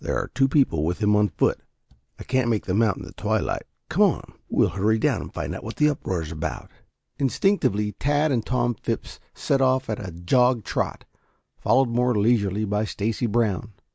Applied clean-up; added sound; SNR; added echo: none; none; none; none.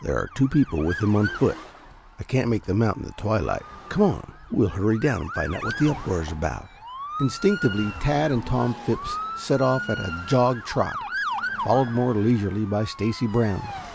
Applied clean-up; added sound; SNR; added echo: none; Motor vehicle (road) / Siren; 11 dB; none.